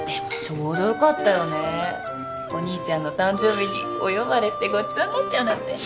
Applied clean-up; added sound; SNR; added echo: none; Gong; 17 dB; none.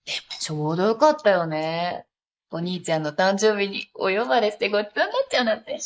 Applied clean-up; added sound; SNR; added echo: neural mask model Resemble Enhance denoiser.